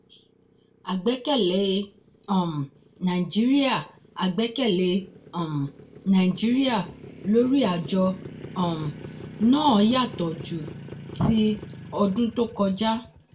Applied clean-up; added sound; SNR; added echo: none; Motorcycle; 18 dB; reverberation time 0.2 s.